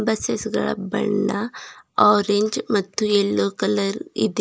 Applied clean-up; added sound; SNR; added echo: neural mask model Resemble Enhance denoiser.